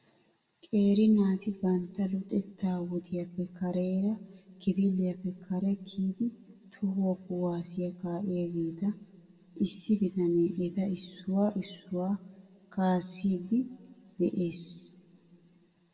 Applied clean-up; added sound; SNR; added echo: none; none; none; reverberation time 1.7 s.